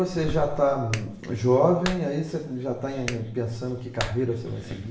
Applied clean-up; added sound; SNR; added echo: none; Clapping; 13 dB; reverberation time 0.8 s.